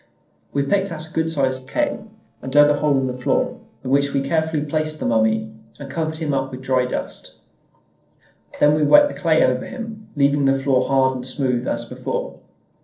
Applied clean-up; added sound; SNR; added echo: neural separator model SepFormer DNS4.